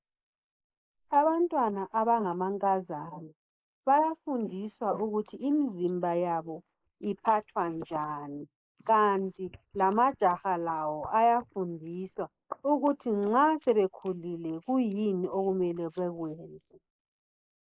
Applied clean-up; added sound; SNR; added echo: neural mask model Resemble Enhance denoiser.